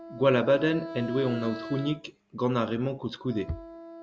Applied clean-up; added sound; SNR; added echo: none; Wind instrument, woodwind instrument; 13 dB; none.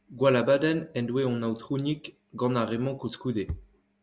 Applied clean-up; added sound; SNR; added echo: none; none; none; none.